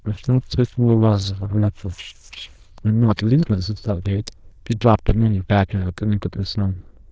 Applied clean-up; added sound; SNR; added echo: neural diffusion model UNIVERSE++.